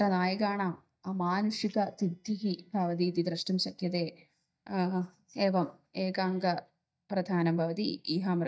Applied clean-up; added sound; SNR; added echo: neural mask model DeepFilterNet 3.